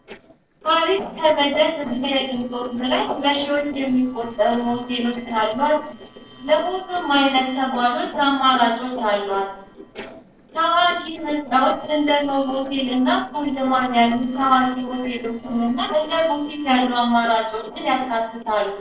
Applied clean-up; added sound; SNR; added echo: neural separator model SepFormer DNS4.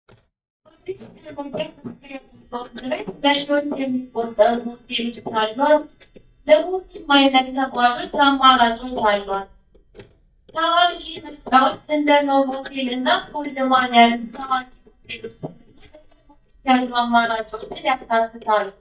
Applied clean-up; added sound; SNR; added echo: neural mask model DeepFilterNet 3.